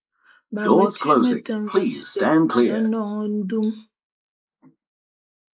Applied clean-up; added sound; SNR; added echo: neural mask model Resemble Enhance denoiser.